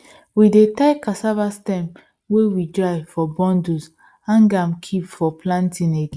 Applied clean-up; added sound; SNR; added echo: neural mask model Resemble Enhance denoiser.